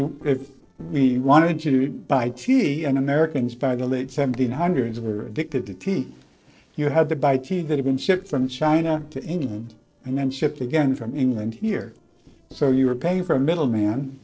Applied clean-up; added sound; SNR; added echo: neural separator model SepFormer DNS4.